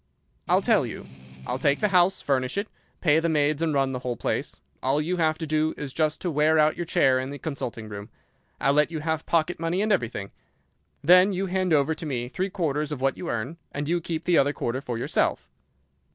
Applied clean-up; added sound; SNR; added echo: none; Strum; 16 dB; none.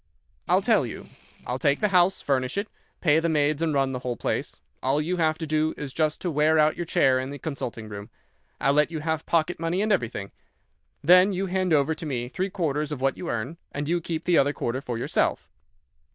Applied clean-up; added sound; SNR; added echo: neural diffusion model UNIVERSE++.